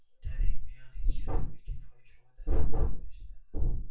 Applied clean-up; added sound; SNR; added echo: none; none; none; reverberation time 0.3 s.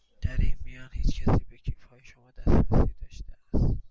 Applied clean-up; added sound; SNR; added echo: none; none; none; none.